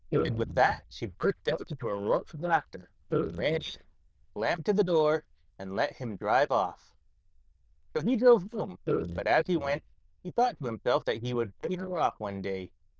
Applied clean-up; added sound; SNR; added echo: neural diffusion model UNIVERSE++.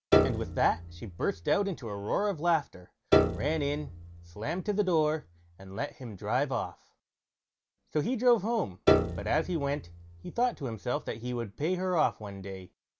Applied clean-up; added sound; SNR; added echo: none; Piano; 1 dB; none.